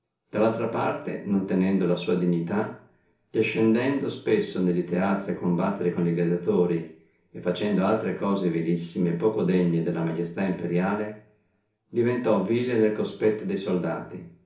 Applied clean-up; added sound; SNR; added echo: none; none; none; reverberation time 0.7 s.